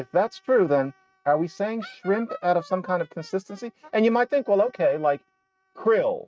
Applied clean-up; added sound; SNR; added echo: neural mask model RNNoise.